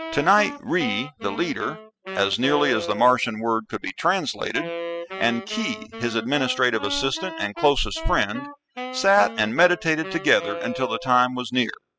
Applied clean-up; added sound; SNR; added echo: classical method spectral subtraction.